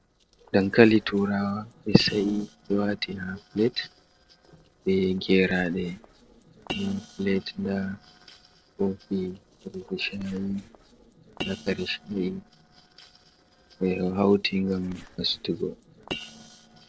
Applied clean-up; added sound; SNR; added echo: neural separator model SepFormer DNS4.